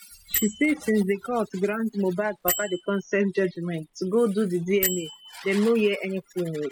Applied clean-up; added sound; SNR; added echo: classical method spectral subtraction.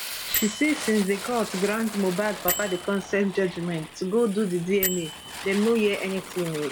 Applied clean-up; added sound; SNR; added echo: none; Bell + Fire; 9 dB; none.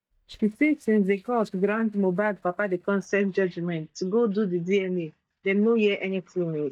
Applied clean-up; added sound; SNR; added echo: neural mask model DeepFilterNet 3.